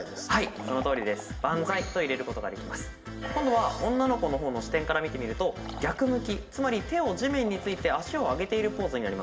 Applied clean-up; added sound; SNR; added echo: none; Liquid; 20 dB; reverberation time 1.0 s.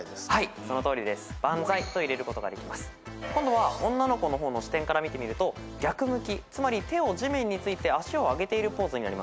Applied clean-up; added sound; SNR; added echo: none; none; none; none.